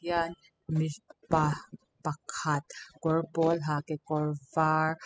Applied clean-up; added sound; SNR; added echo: classical method spectral subtraction.